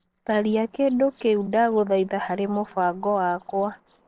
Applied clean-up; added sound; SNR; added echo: neural separator model SepFormer DNS4.